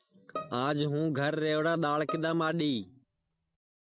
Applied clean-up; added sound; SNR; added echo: neural mask model RNNoise.